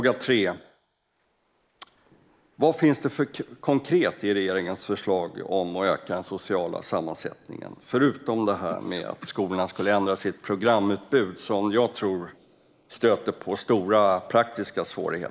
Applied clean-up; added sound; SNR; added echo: neural mask model Resemble Enhance denoiser.